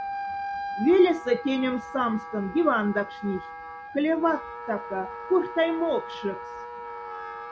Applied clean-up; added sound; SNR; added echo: none; Wind instrument, woodwind instrument; 10 dB; none.